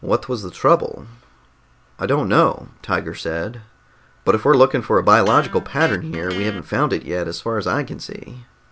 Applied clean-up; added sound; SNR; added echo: none; Electric guitar; 16 dB; none.